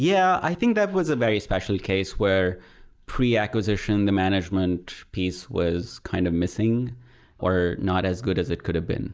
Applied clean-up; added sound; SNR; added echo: neural mask model Resemble Enhance denoiser.